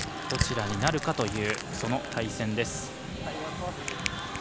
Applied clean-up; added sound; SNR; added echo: none; Crushing; 7 dB; none.